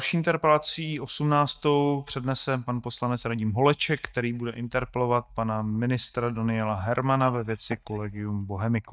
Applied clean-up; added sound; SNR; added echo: neural mask model DeepFilterNet 3.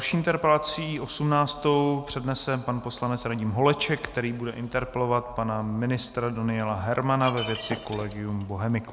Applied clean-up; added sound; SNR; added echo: none; Shatter; 12 dB; none.